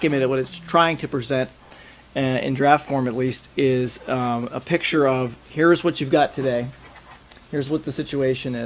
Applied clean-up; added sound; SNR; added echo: none; none; none; none.